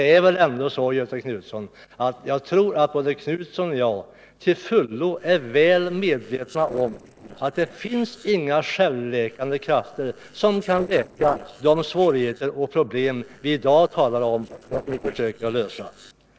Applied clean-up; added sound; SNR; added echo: neural separator model SepFormer DNS4.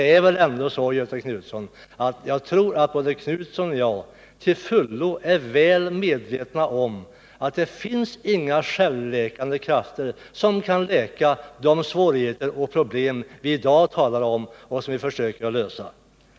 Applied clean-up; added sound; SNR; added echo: none; none; none; none.